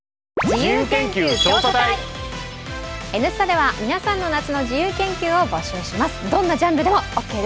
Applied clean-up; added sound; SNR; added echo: none; none; none; none.